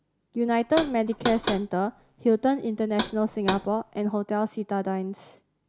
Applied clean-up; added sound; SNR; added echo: none; Knock; 8 dB; none.